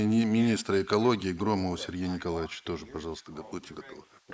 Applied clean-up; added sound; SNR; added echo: neural mask model Resemble Enhance denoiser.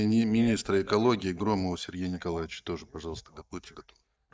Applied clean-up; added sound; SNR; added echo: neural mask model DeepFilterNet 3.